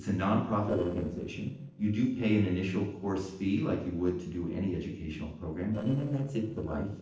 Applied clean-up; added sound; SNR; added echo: neural separator model SepFormer DNS4.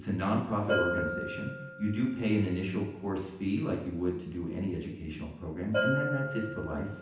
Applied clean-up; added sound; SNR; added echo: none; Bell; 5 dB; reverberation time 0.9 s.